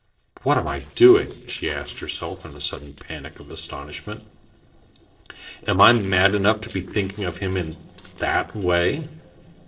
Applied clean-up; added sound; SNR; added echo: neural separator model SepFormer DNS4.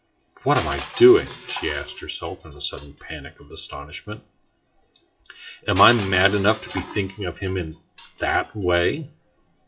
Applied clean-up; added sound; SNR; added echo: classical method WPE with log-MMSE.